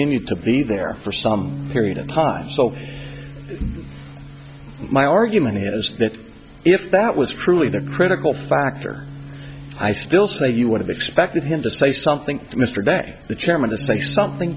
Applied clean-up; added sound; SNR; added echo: none; Bass guitar; 15 dB; none.